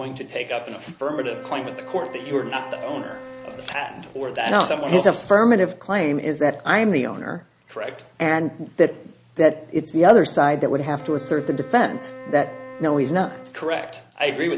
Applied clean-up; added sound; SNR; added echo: none; Camera + Wind instrument, woodwind instrument; 17 dB; none.